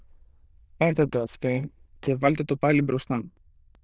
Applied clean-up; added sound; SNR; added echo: neural diffusion model UNIVERSE++.